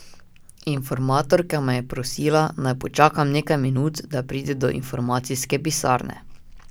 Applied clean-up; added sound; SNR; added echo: none; none; none; none.